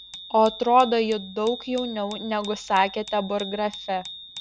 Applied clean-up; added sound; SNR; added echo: none; Bicycle bell; 15 dB; none.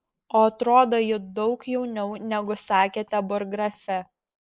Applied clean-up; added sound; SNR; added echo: neural mask model Resemble Enhance denoiser.